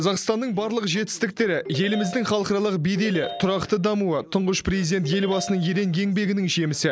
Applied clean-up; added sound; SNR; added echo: none; Ringtone; 14 dB; none.